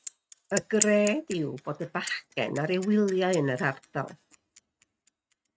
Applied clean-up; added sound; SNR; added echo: neural mask model RNNoise.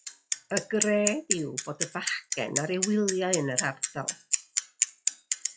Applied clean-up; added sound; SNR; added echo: classical method log-MMSE.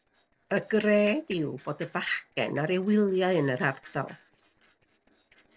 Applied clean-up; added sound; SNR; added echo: neural separator model SepFormer DNS4.